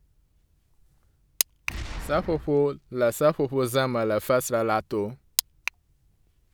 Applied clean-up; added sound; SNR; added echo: none; Boom; 13 dB; none.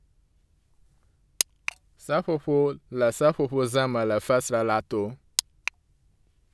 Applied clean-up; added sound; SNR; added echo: none; none; none; none.